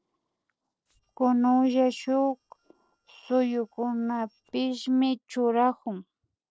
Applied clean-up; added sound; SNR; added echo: neural separator model SepFormer DNS4.